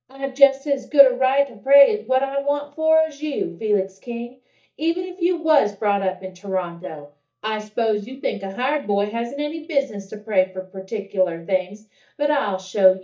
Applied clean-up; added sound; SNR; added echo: neural mask model DeepFilterNet 3.